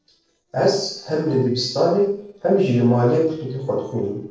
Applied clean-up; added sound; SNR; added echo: neural separator model SepFormer DNS4.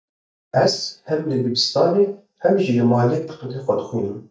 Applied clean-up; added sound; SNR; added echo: neural mask model DeepFilterNet 3.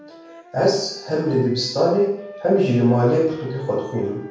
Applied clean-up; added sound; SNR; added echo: none; Wind instrument, woodwind instrument; 18 dB; reverberation time 0.7 s.